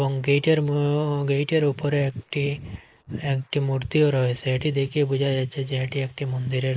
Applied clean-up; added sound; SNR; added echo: neural mask model Resemble Enhance denoiser.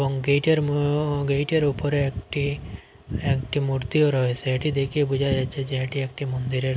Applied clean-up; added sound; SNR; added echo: none; none; none; none.